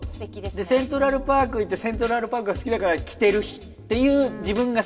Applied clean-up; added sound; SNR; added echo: none; none; none; reverberation time 0.4 s.